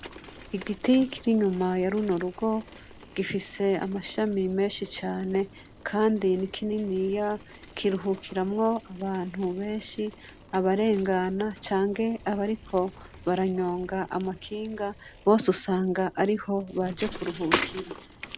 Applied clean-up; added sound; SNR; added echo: none; Bicycle; 14 dB; none.